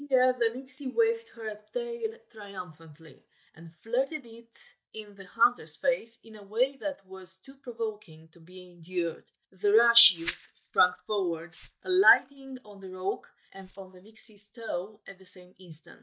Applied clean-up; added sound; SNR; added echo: neural mask model DeepFilterNet 3.